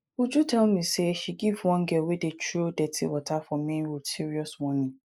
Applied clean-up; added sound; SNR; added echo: neural mask model Resemble Enhance denoiser.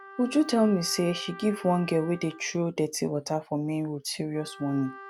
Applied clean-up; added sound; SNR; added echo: none; Trumpet; 19 dB; none.